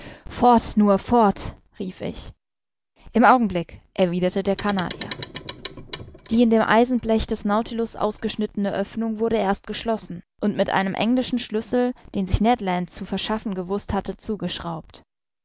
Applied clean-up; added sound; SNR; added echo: none; Clock; 11 dB; none.